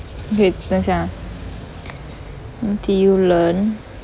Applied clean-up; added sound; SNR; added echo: none; none; none; none.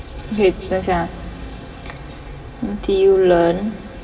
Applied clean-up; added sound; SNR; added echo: none; none; none; reverberation time 1.4 s.